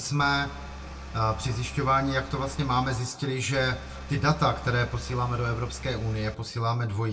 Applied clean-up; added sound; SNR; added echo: none; Engine; 12 dB; reverberation time 0.1 s.